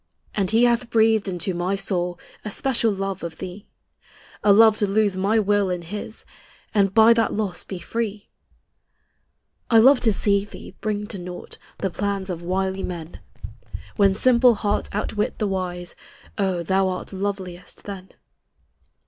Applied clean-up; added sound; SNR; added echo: none; Run; 9 dB; none.